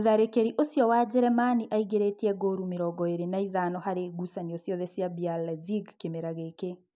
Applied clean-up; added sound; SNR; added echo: none; none; none; none.